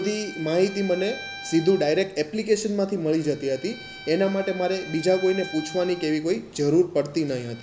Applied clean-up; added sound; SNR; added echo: none; Bowed string instrument; 17 dB; none.